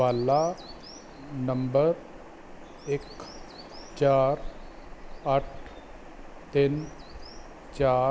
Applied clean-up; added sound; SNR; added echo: none; Bird vocalization, bird call, bird song; 16 dB; none.